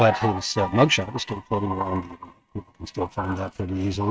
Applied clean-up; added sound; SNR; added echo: neural mask model RNNoise.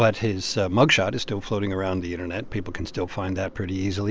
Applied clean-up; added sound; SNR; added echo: none; none; none; none.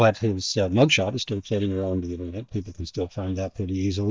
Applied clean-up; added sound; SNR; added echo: neural mask model DeepFilterNet 3.